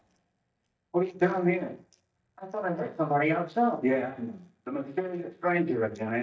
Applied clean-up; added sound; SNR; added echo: neural mask model DeepFilterNet 3.